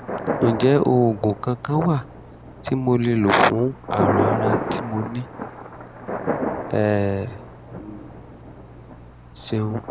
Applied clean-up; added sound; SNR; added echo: none; Thunder; 6 dB; none.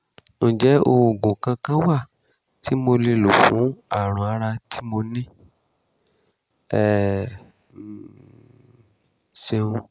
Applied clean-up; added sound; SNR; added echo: none; none; none; none.